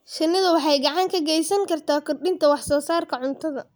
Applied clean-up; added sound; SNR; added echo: none; none; none; none.